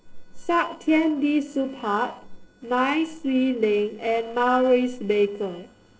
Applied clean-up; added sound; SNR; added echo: neural separator model SepFormer DNS4.